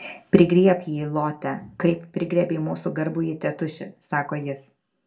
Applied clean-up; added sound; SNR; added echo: none; none; none; reverberation time 0.2 s.